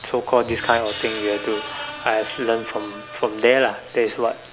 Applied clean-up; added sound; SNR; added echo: none; Screech; 13 dB; none.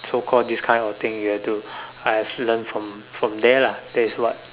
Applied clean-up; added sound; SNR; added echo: none; none; none; none.